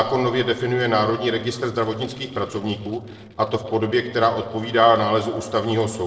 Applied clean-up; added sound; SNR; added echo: neural separator model SepFormer DNS4.